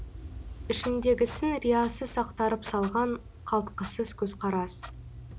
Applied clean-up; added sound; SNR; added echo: none; Clock; 13 dB; none.